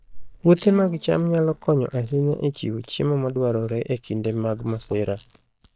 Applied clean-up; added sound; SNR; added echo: neural mask model DeepFilterNet 3.